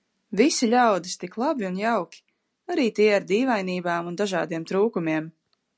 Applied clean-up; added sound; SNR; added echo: none; none; none; none.